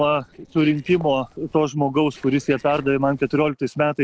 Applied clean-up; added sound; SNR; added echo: neural separator model SepFormer DNS4.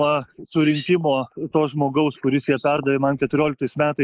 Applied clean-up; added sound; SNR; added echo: neural mask model Resemble Enhance denoiser.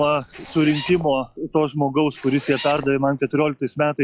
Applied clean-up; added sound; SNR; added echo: classical method log-MMSE.